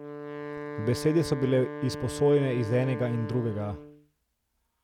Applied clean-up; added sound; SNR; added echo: none; Wind instrument, woodwind instrument; 10 dB; none.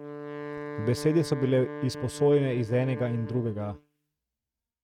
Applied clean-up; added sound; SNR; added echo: neural mask model RNNoise.